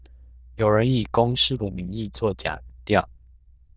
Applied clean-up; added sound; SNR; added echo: neural diffusion model UNIVERSE++.